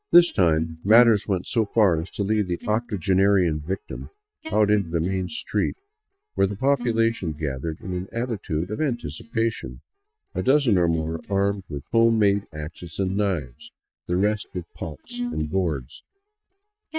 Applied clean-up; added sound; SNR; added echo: neural mask model DeepFilterNet 3.